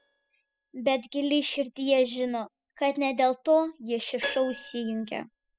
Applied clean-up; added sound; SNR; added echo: classical method spectral subtraction.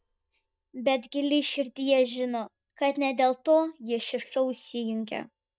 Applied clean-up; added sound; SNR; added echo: neural mask model DeepFilterNet 3.